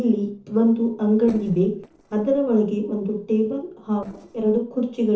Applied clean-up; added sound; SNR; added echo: neural separator model SepFormer DNS4.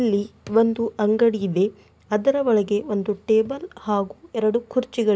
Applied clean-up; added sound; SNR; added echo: none; none; none; none.